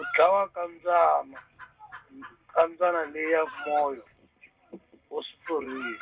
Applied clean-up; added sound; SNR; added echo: none; Chicken, rooster; 17 dB; reverberation time 0.2 s.